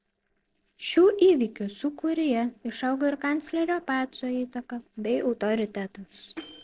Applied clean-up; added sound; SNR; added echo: neural separator model SepFormer DNS4.